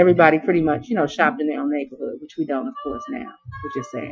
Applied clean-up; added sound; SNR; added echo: classical method Wiener filter.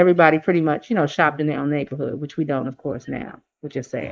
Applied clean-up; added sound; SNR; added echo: neural mask model Resemble Enhance denoiser.